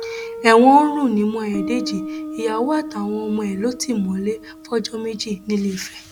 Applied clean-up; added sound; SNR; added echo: none; Guitar; 12 dB; none.